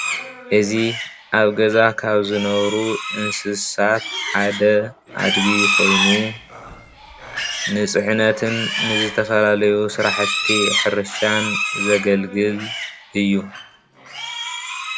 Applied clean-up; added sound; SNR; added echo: none; Livestock, farm animals, working animals; 5 dB; none.